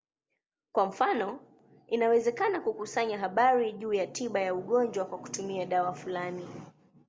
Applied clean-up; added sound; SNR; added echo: none; none; none; none.